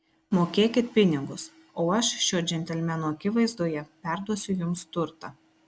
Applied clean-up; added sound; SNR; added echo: none; none; none; none.